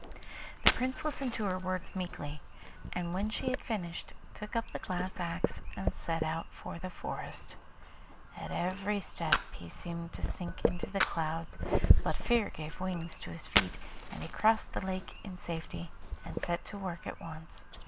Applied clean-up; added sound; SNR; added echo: none; Fire; -1 dB; none.